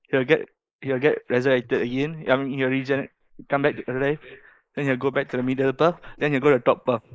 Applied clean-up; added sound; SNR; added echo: neural mask model Resemble Enhance denoiser.